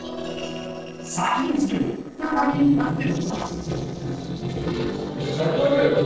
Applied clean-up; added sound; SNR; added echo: neural separator model SepFormer DNS4.